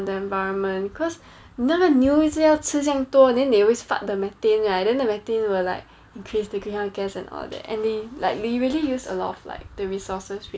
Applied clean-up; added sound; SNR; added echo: none; none; none; none.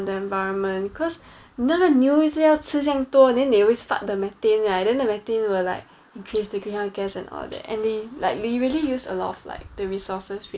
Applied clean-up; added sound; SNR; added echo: neural mask model Resemble Enhance denoiser.